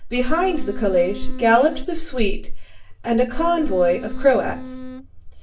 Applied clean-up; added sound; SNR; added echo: none; Wind instrument, woodwind instrument; 14 dB; reverberation time 0.3 s.